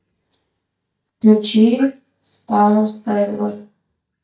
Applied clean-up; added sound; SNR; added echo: neural mask model DeepFilterNet 3.